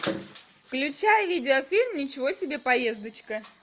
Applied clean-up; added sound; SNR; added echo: none; none; none; none.